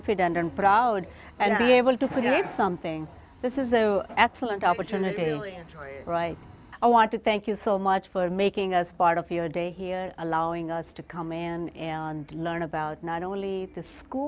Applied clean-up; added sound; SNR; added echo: none; none; none; none.